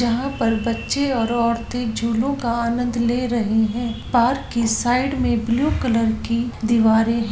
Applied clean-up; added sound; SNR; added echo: none; none; none; none.